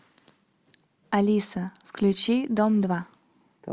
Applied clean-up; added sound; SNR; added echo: none; none; none; none.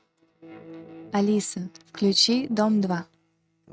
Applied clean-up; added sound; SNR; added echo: neural mask model RNNoise.